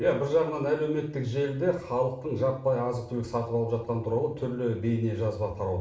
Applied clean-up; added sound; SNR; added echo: none; none; none; reverberation time 0.6 s.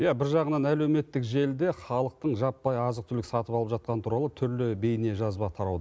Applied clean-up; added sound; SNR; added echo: none; none; none; none.